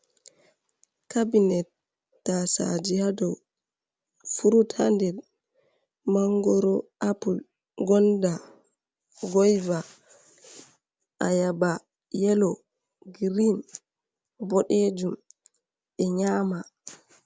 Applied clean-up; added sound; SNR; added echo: none; none; none; none.